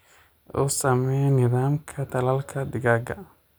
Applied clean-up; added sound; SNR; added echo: none; none; none; none.